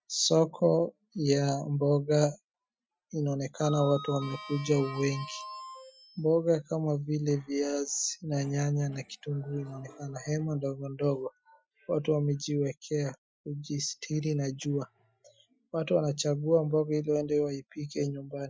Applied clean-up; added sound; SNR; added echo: classical method Wiener filter.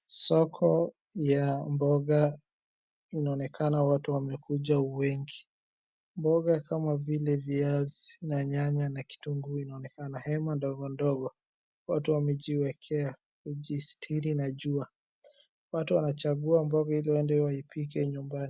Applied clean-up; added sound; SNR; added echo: none; none; none; none.